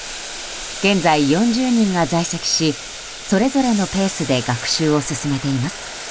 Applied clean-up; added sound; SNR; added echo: none; Boiling; 11 dB; none.